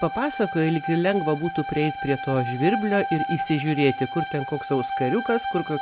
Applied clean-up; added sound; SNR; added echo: none; Bowed string instrument; 6 dB; none.